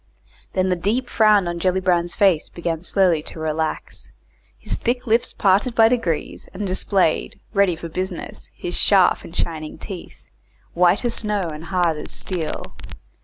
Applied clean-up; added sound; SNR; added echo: none; Crackle; 5 dB; none.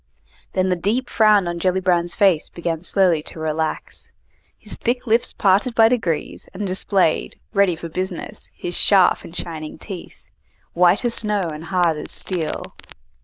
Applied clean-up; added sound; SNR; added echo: neural diffusion model UNIVERSE++.